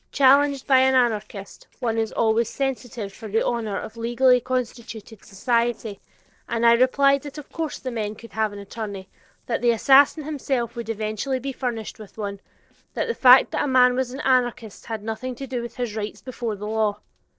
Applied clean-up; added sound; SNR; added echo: neural separator model SepFormer DNS4.